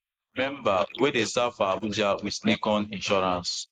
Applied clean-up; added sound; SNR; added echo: neural mask model Resemble Enhance denoiser.